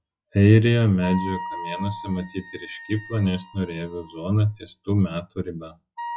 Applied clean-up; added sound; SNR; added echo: classical method log-MMSE.